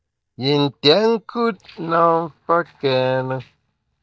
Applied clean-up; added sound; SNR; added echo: neural mask model DeepFilterNet 3.